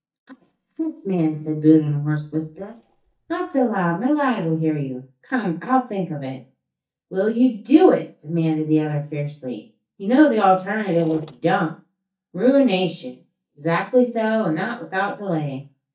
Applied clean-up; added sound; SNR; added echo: neural mask model DeepFilterNet 3.